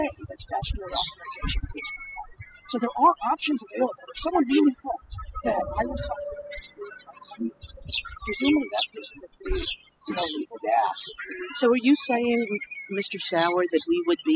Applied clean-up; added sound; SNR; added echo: classical method spectral subtraction.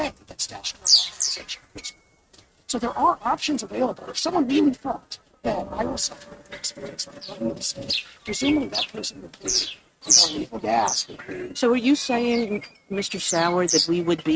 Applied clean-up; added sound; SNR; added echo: neural mask model RNNoise.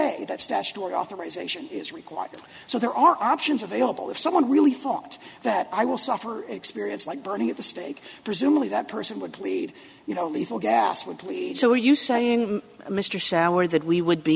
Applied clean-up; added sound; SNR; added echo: none; none; none; none.